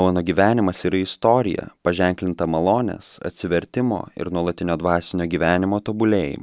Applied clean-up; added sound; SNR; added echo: none; none; none; none.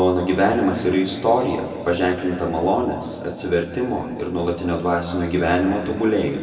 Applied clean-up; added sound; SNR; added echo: none; none; none; reverberation time 2.3 s.